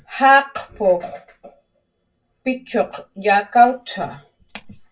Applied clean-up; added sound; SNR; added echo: none; none; none; reverberation time 0.1 s.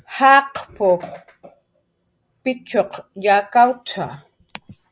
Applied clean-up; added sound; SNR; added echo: none; none; none; none.